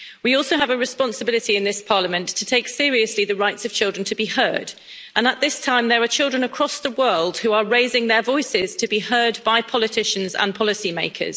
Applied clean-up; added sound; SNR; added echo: none; none; none; none.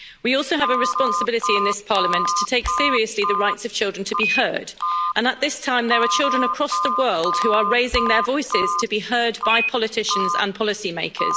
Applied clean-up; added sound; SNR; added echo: none; Telephone; 2 dB; none.